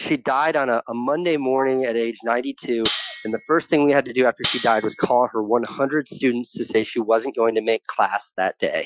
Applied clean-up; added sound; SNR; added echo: classical method Wiener filter.